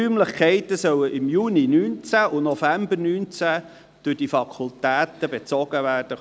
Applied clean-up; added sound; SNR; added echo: none; none; none; none.